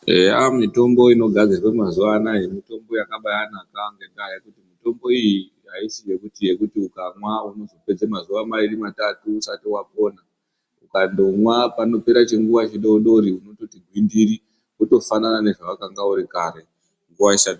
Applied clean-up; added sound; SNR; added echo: none; none; none; none.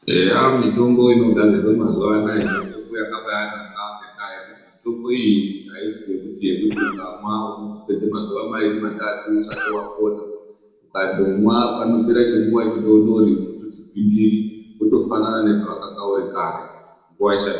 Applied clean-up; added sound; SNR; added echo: none; Cough; 11 dB; reverberation time 1.0 s.